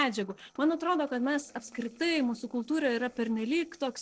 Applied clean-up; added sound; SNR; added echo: neural separator model SepFormer DNS4.